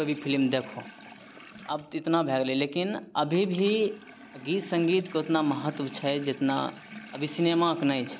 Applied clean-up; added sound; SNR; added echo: none; Sink (filling or washing) / Water tap, faucet; 19 dB; none.